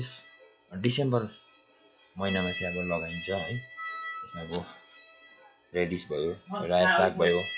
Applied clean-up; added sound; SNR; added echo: classical method log-MMSE.